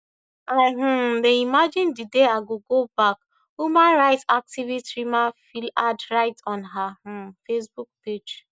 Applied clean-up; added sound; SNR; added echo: none; none; none; none.